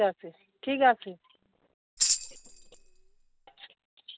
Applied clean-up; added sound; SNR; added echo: none; Tambourine; 1 dB; none.